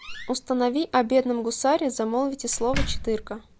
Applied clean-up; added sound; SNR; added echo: none; Slam; 9 dB; none.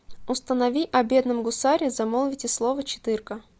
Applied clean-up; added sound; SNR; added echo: none; none; none; none.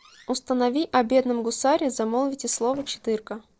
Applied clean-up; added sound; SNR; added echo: neural separator model SepFormer DNS4.